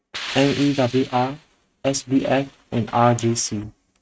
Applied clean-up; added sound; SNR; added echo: neural mask model RNNoise.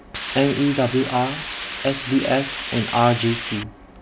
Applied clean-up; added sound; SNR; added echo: none; Hiss; 8 dB; none.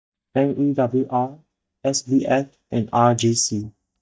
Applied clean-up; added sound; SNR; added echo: neural mask model DeepFilterNet 3.